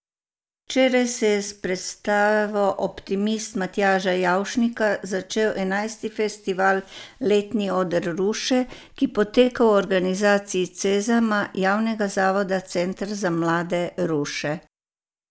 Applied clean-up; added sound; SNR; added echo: none; none; none; none.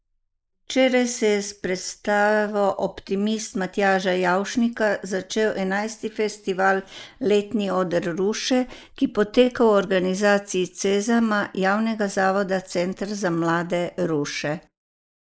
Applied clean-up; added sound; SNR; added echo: neural mask model Resemble Enhance denoiser.